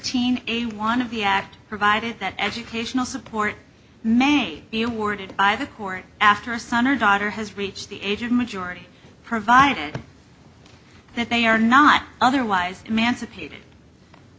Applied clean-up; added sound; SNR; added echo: none; none; none; none.